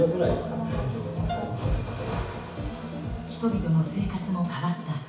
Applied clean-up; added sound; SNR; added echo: none; Piano; 16 dB; reverberation time 0.6 s.